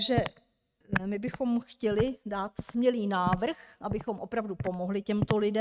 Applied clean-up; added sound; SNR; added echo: neural mask model RNNoise.